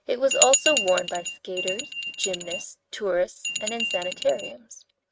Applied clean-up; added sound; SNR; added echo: neural mask model RNNoise.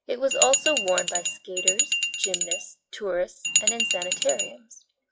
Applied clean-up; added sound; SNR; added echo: classical method log-MMSE.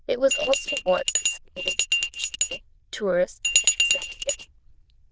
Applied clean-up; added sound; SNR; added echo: neural diffusion model UNIVERSE++.